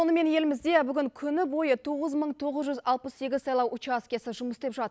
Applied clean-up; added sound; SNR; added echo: none; none; none; none.